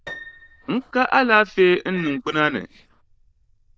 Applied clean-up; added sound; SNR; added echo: neural diffusion model UNIVERSE++.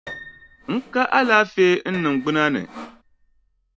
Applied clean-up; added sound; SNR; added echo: none; Sawing + Piano; 18 dB; none.